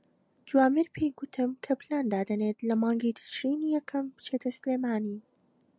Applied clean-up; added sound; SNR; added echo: none; none; none; none.